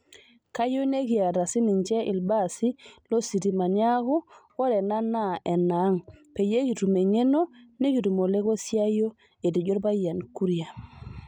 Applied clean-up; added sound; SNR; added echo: none; none; none; none.